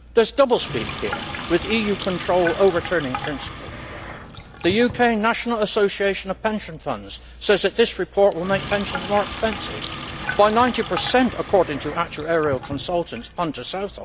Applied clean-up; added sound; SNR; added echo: none; Sink (filling or washing); 11 dB; none.